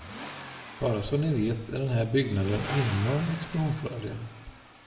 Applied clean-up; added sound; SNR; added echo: none; Accelerating, revving, vroom; 12 dB; reverberation time 0.8 s.